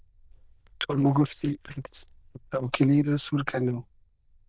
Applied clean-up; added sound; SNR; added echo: neural diffusion model UNIVERSE++.